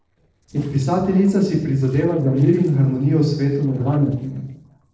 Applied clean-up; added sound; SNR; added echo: neural separator model SepFormer DNS4.